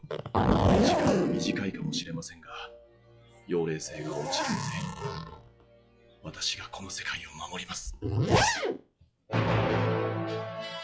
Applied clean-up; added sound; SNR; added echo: classical method log-MMSE.